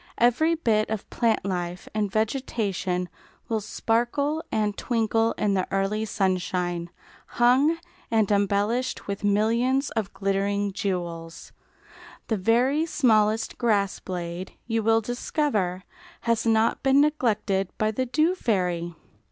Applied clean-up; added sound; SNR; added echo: none; none; none; none.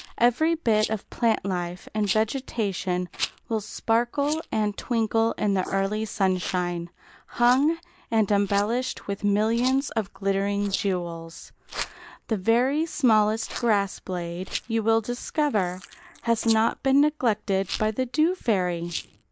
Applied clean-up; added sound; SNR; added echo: neural mask model Resemble Enhance denoiser.